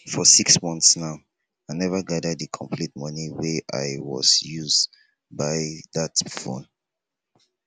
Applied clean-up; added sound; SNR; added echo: none; none; none; none.